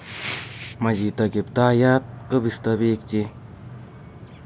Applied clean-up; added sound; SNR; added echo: none; none; none; none.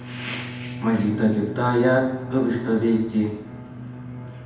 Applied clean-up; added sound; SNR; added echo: none; Bowed string instrument; 11 dB; reverberation time 0.9 s.